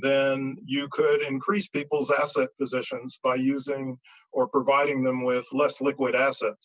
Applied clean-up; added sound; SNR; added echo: none; none; none; none.